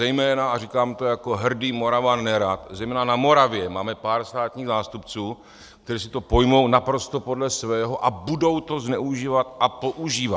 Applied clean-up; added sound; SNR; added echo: none; none; none; none.